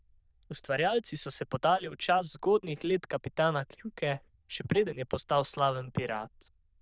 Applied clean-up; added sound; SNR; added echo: neural diffusion model UNIVERSE++.